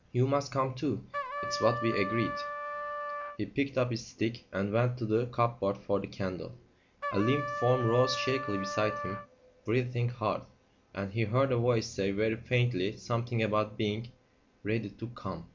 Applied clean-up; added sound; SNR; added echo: none; Trumpet; 6 dB; none.